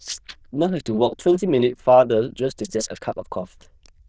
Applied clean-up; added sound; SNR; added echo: neural diffusion model UNIVERSE++.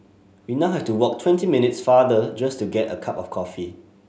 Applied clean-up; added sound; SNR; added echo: none; none; none; none.